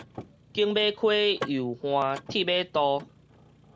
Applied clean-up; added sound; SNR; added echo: none; Mechanisms / Car; 16 dB; none.